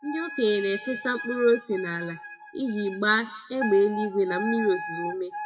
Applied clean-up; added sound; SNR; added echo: classical method WPE with log-MMSE.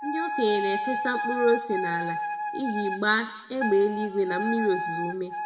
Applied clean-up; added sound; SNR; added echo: none; Wind instrument, woodwind instrument; 4 dB; reverberation time 1.1 s.